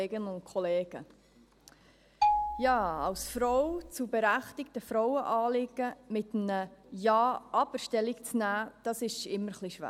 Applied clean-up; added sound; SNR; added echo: none; Marimba, xylophone; 1 dB; none.